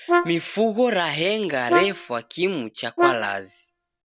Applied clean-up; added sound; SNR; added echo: none; Brass instrument; 1 dB; none.